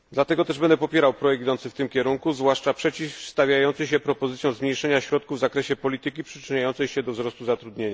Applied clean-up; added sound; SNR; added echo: none; none; none; none.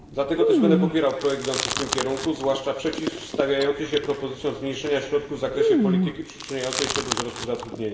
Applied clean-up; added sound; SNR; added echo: none; Chewing, mastication; 1 dB; reverberation time 2.3 s.